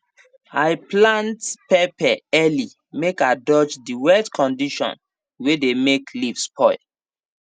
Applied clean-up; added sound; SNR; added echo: none; none; none; none.